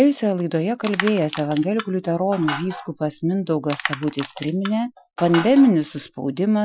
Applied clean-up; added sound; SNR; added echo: classical method Wiener filter.